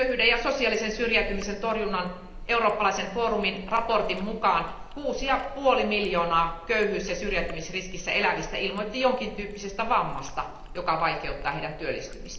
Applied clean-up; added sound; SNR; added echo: none; Chewing, mastication; 12 dB; reverberation time 0.8 s.